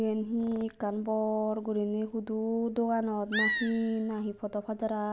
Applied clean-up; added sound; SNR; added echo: none; Animal; 4 dB; none.